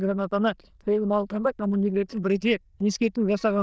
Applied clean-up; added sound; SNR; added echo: neural diffusion model UNIVERSE++.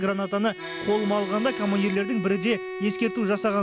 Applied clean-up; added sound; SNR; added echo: none; Bowed string instrument + Accordion; 9 dB; none.